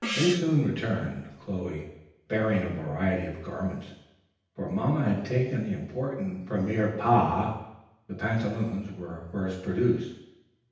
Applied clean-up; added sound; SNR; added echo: none; Gong; 7 dB; reverberation time 0.9 s.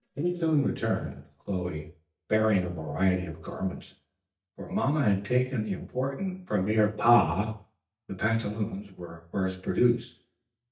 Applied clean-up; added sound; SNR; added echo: neural mask model DeepFilterNet 3.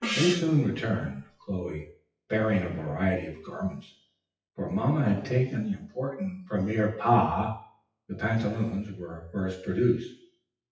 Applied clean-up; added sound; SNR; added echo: classical method WPE with log-MMSE.